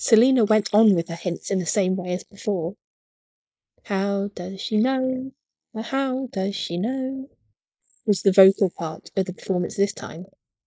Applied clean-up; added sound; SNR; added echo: neural mask model Resemble Enhance denoiser.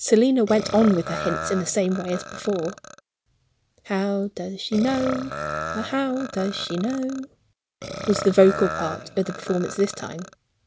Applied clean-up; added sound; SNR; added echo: none; Burping, eructation; 10 dB; none.